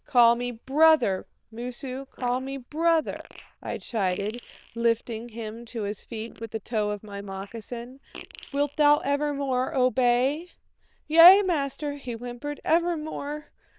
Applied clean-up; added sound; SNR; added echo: neural diffusion model UNIVERSE++.